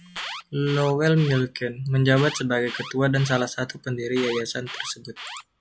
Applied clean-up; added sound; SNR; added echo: none; Alarm; 15 dB; none.